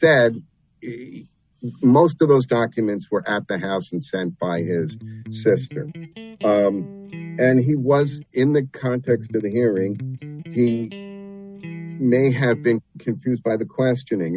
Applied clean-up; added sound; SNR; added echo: none; Electric guitar; 13 dB; none.